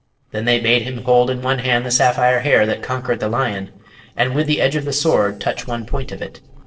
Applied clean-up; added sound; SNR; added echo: neural separator model SepFormer DNS4.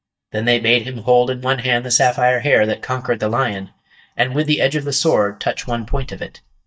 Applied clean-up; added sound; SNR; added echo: neural mask model DeepFilterNet 3.